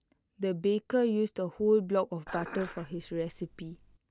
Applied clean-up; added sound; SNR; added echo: none; Dishes, pots, and pans; 14 dB; none.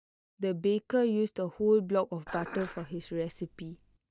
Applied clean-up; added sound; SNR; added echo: neural mask model DeepFilterNet 3.